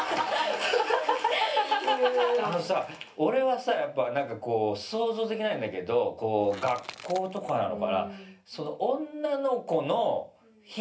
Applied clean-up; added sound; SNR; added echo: none; Crushing / Wood; 17 dB; reverberation time 0.3 s.